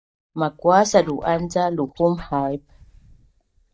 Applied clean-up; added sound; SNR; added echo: neural mask model DeepFilterNet 3.